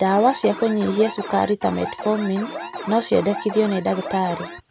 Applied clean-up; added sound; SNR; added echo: none; Alarm; 11 dB; none.